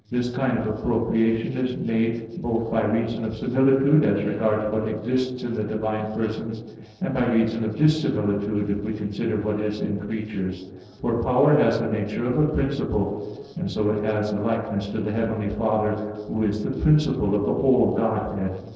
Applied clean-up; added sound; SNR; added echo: neural separator model SepFormer DNS4.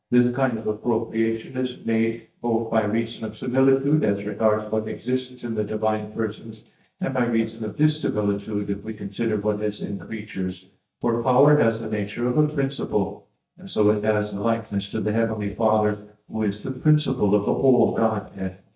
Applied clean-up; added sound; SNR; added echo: neural mask model DeepFilterNet 3.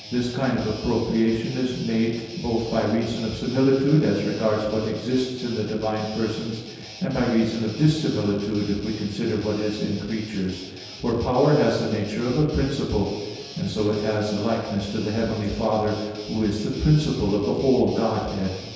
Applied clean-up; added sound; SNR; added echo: none; Guitar; 16 dB; reverberation time 1.2 s.